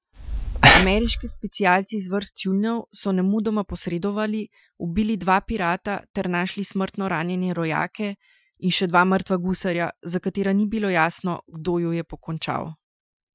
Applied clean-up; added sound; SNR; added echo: classical method Wiener filter.